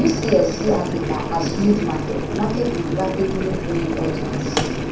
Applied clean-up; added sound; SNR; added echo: none; Boiling; 1 dB; reverberation time 0.7 s.